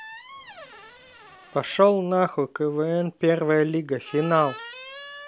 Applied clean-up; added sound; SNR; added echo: none; Squeak; 17 dB; none.